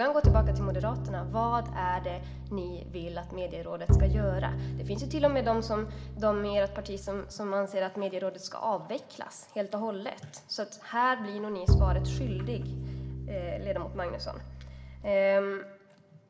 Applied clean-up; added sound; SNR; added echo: none; Bowed string instrument; -2 dB; reverberation time 1.0 s.